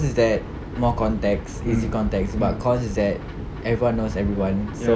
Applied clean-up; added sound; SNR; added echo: none; none; none; none.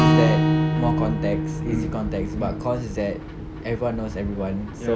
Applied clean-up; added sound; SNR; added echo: none; Acoustic guitar / Strum; -2 dB; none.